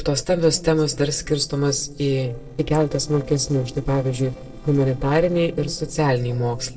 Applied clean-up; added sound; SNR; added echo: neural separator model SepFormer DNS4.